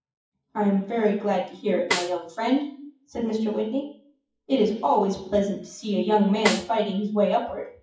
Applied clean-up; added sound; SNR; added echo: classical method WPE with log-MMSE.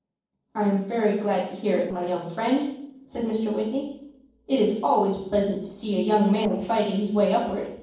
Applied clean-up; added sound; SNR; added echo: neural separator model SepFormer DNS4.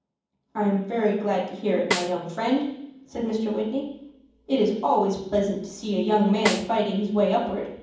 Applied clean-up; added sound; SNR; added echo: none; Snare drum; 8 dB; reverberation time 1.2 s.